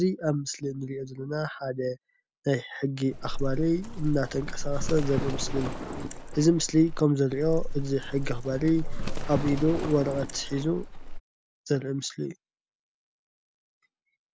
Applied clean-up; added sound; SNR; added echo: none; Livestock, farm animals, working animals; 2 dB; none.